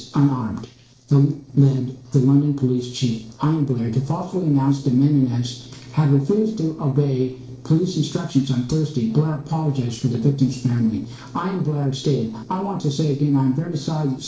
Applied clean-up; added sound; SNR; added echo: neural separator model SepFormer DNS4.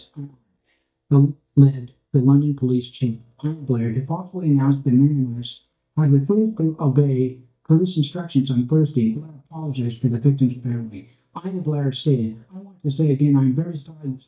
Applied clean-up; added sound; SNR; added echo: neural mask model DeepFilterNet 3.